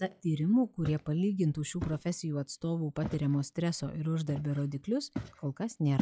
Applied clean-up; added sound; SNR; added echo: classical method log-MMSE.